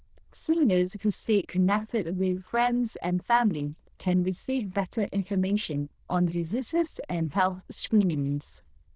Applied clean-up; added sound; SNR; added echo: neural diffusion model UNIVERSE++.